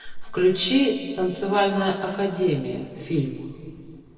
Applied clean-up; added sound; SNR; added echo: neural separator model SepFormer DNS4.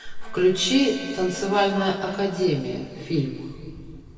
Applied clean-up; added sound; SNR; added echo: none; Bowed string instrument; 20 dB; reverberation time 2.2 s.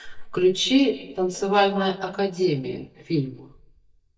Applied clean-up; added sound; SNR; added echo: neural mask model DeepFilterNet 3.